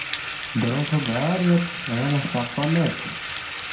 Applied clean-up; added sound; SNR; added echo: none; Bathtub (filling or washing) / Water tap, faucet; 5 dB; reverberation time 0.5 s.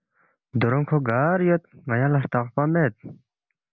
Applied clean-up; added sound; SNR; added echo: none; none; none; none.